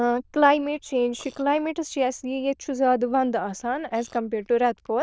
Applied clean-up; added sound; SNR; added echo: neural diffusion model UNIVERSE++.